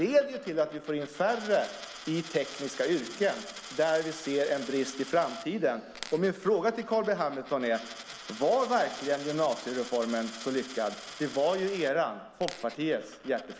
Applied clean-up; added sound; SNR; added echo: none; Coin (dropping); 15 dB; none.